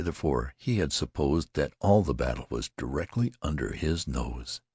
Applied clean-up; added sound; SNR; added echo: none; none; none; none.